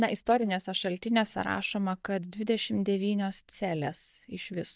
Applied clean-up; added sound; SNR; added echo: neural mask model DeepFilterNet 3.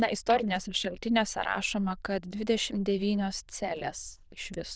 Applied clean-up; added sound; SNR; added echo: neural diffusion model UNIVERSE++.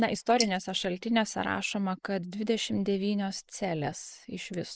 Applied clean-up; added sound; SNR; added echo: neural mask model Resemble Enhance denoiser.